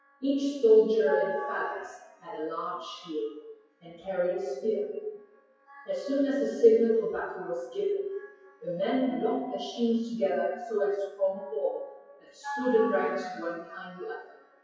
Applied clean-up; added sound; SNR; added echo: classical method WPE with log-MMSE.